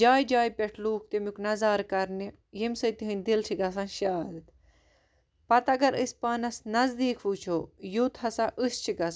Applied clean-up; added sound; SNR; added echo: none; none; none; none.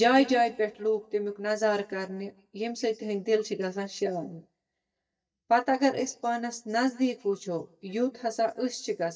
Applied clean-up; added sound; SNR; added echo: neural mask model DeepFilterNet 3.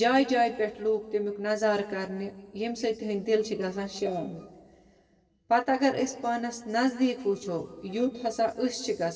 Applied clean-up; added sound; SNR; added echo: neural separator model SepFormer DNS4.